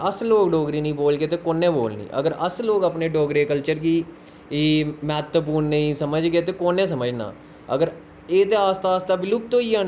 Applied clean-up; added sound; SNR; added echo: none; none; none; none.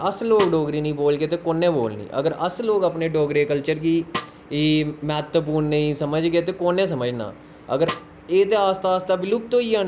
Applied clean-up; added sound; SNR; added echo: none; Snare drum; 15 dB; none.